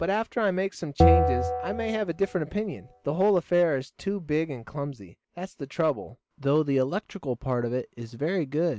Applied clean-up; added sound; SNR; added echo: none; Bell; -2 dB; none.